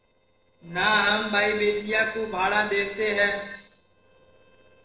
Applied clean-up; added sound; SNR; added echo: neural separator model SepFormer DNS4.